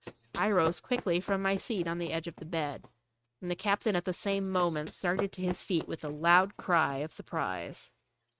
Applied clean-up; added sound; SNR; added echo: neural mask model RNNoise.